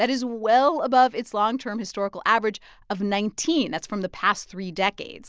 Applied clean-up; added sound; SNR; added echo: none; none; none; none.